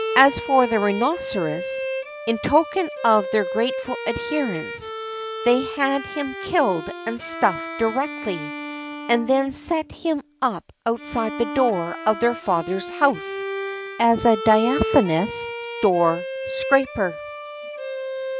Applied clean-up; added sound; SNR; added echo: none; Bowed string instrument; 8 dB; none.